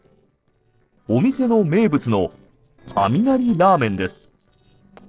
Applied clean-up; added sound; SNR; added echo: neural separator model SepFormer DNS4.